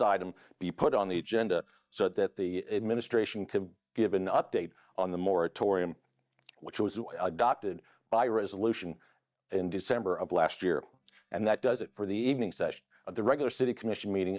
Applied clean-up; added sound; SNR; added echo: neural mask model DeepFilterNet 3.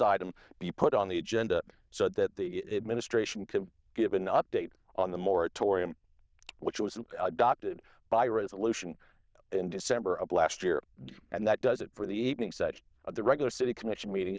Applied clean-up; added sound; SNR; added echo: neural diffusion model UNIVERSE++.